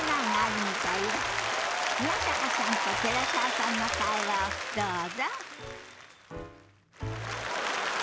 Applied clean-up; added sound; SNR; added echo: none; Applause; -3 dB; none.